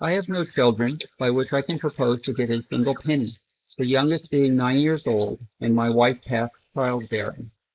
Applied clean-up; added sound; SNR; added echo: neural mask model Resemble Enhance denoiser.